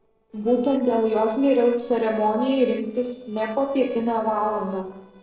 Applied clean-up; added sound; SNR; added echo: neural separator model SepFormer DNS4.